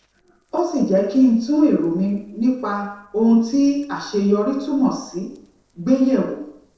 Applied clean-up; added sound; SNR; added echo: neural separator model SepFormer DNS4.